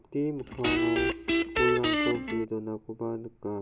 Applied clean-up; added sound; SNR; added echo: none; Guitar; -4 dB; none.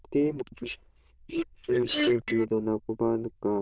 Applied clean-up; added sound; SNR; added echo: neural diffusion model UNIVERSE++.